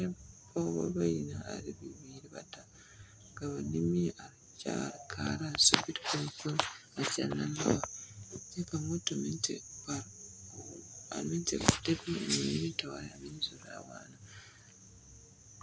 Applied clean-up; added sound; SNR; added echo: none; none; none; none.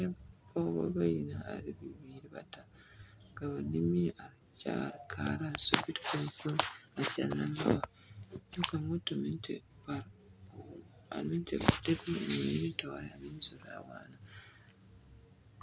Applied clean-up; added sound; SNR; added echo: none; Splash, splatter; 12 dB; none.